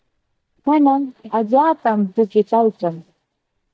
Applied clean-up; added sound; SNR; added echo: neural mask model DeepFilterNet 3.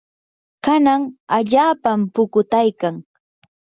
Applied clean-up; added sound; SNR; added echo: none; none; none; none.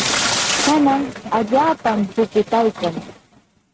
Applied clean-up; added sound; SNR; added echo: neural mask model RNNoise.